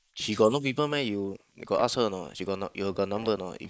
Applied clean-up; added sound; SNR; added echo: neural mask model Resemble Enhance denoiser.